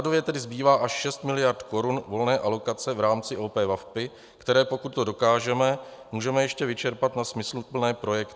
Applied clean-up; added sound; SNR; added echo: none; none; none; none.